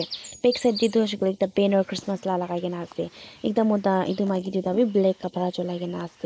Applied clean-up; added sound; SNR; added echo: neural mask model Resemble Enhance denoiser.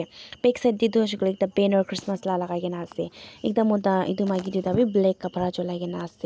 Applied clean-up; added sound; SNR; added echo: none; none; none; none.